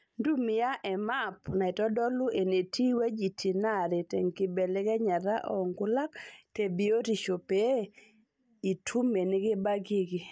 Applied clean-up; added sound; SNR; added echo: none; none; none; none.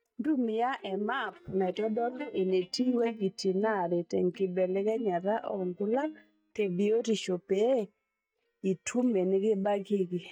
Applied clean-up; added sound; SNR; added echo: neural mask model DeepFilterNet 3.